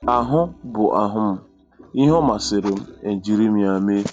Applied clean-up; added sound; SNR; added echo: none; Organ; 19 dB; none.